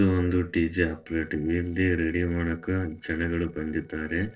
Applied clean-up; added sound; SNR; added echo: neural separator model SepFormer DNS4.